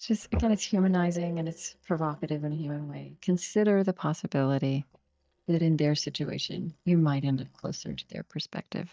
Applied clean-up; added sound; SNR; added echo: neural mask model DeepFilterNet 3.